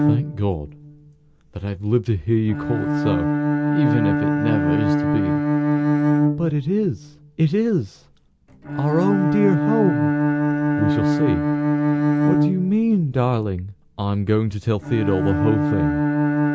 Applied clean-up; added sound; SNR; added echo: none; Bowed string instrument; -1 dB; none.